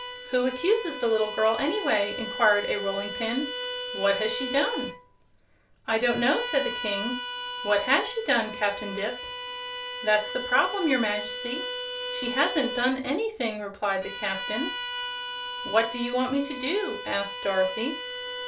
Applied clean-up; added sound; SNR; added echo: none; Bowed string instrument; 7 dB; reverberation time 0.2 s.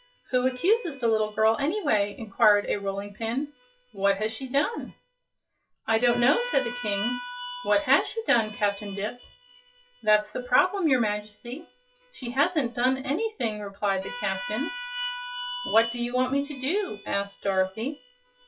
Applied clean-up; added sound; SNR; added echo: classical method WPE with log-MMSE.